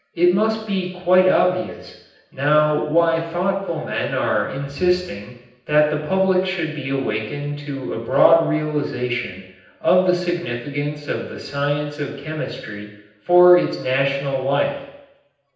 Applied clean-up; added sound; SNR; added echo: none; none; none; reverberation time 0.9 s.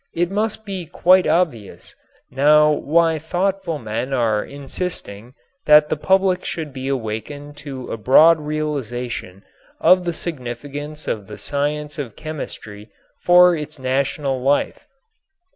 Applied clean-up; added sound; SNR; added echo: none; none; none; none.